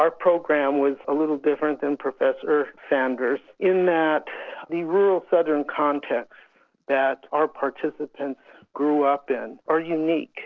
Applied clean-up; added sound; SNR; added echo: none; none; none; none.